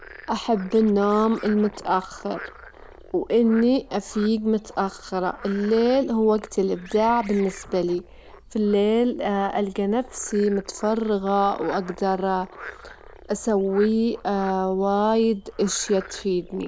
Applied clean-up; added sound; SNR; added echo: none; Frog + Scratching (performance technique); 19 dB; none.